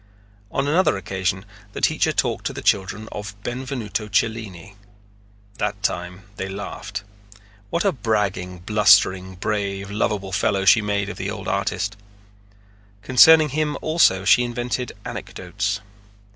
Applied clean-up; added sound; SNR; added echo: none; none; none; none.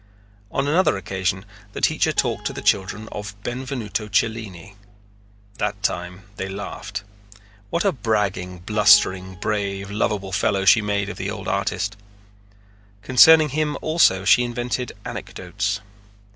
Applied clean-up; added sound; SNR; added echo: none; Guitar; 19 dB; none.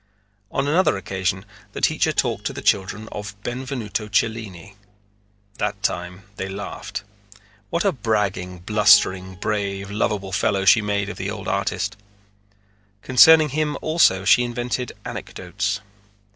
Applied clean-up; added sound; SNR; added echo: neural separator model SepFormer DNS4.